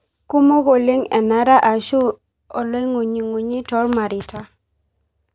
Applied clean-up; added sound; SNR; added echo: none; none; none; none.